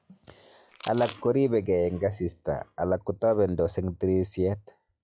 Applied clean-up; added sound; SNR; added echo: classical method log-MMSE.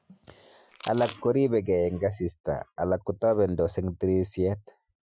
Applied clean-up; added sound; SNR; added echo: classical method Wiener filter.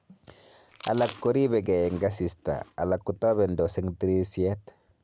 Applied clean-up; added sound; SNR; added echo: none; Chewing, mastication; 18 dB; none.